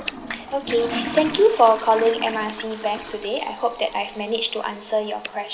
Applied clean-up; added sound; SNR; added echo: none; Toilet flush + Scissors; 12 dB; none.